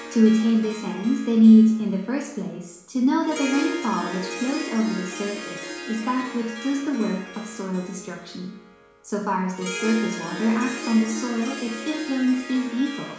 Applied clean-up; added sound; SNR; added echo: none; Harp; 12 dB; reverberation time 0.7 s.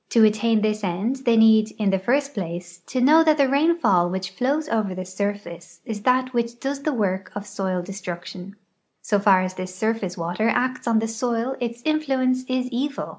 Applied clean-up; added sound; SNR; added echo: none; none; none; none.